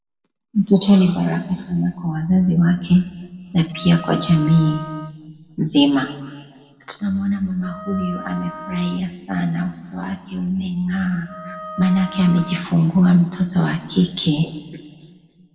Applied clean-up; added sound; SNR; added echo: none; Wind instrument, woodwind instrument; 15 dB; reverberation time 1.6 s.